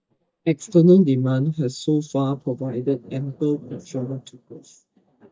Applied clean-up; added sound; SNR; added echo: neural mask model DeepFilterNet 3.